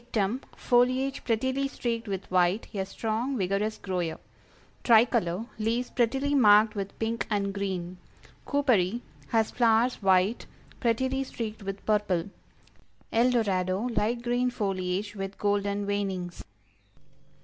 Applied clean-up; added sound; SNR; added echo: none; none; none; none.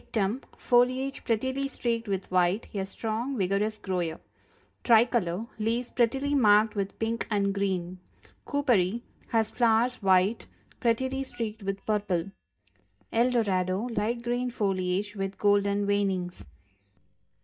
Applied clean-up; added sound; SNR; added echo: neural mask model DeepFilterNet 3.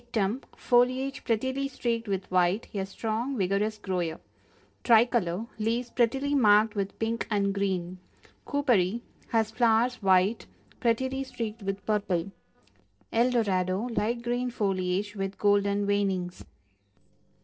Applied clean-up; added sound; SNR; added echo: neural separator model SepFormer DNS4.